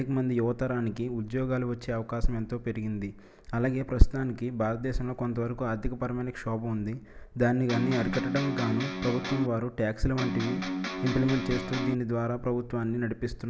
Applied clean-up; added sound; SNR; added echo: none; Electric guitar; 4 dB; none.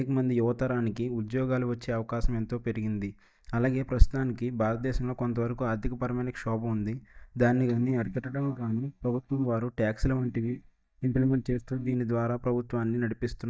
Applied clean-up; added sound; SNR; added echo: neural mask model DeepFilterNet 3.